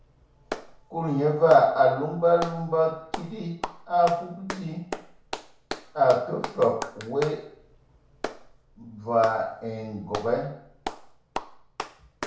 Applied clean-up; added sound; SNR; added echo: none; Clapping; 13 dB; reverberation time 0.6 s.